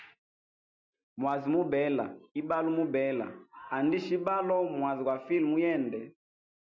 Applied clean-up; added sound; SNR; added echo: none; none; none; none.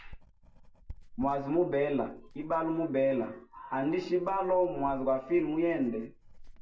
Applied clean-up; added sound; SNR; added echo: none; Writing; 18 dB; reverberation time 0.2 s.